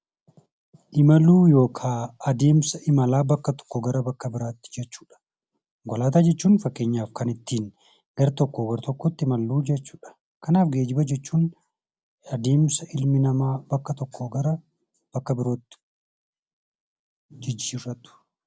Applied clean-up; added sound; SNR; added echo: none; none; none; none.